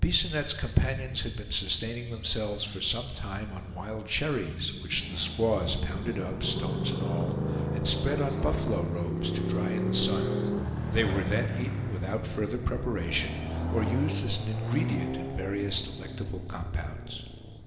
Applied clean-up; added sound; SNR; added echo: none; Motorcycle; 2 dB; reverberation time 1.7 s.